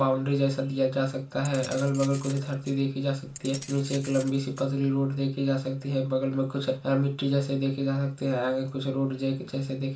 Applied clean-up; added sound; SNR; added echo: none; Keys jangling; 17 dB; reverberation time 0.3 s.